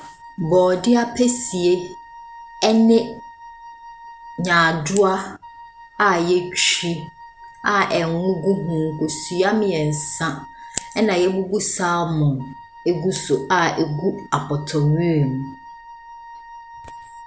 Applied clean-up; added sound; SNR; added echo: none; Wind instrument, woodwind instrument; 20 dB; none.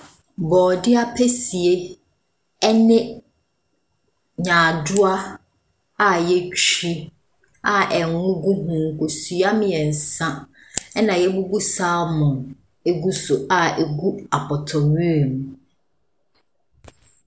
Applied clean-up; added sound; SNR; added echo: none; none; none; none.